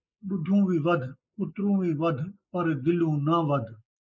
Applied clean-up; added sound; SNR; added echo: neural mask model Resemble Enhance denoiser.